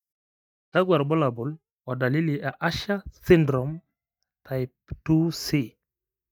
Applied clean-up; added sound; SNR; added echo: neural mask model DeepFilterNet 3.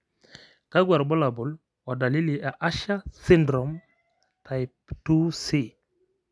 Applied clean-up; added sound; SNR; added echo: none; none; none; none.